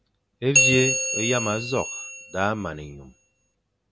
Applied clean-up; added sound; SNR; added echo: none; Bell; -2 dB; none.